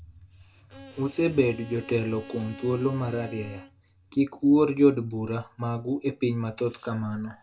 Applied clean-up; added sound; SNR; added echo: none; Bowed string instrument; 18 dB; reverberation time 0.2 s.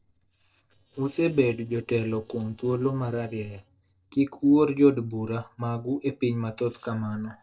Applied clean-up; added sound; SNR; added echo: neural separator model SepFormer DNS4.